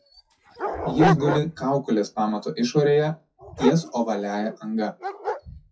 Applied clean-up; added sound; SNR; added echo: classical method WPE with log-MMSE.